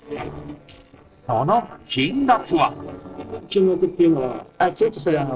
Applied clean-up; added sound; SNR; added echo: neural separator model SepFormer DNS4.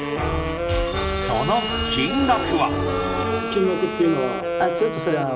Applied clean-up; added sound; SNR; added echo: none; Wind instrument, woodwind instrument; 4 dB; reverberation time 0.5 s.